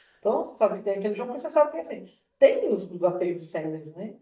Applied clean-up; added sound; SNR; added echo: neural mask model DeepFilterNet 3.